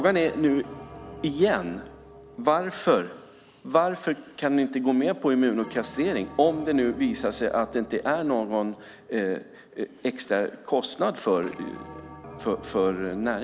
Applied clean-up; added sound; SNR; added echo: none; Bell; 19 dB; none.